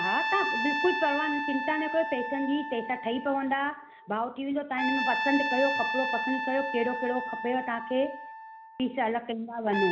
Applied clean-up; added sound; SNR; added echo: none; Trumpet; 3 dB; none.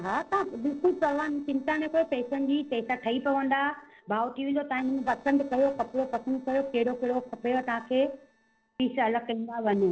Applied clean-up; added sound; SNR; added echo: neural separator model SepFormer DNS4.